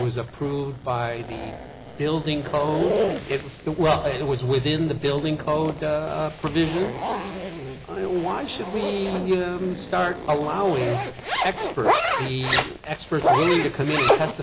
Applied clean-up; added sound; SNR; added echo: none; Zipper (clothing); 3 dB; none.